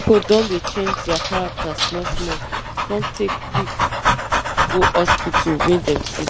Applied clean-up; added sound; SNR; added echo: none; Dog; 0 dB; none.